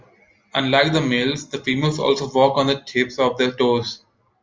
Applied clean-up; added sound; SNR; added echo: none; none; none; none.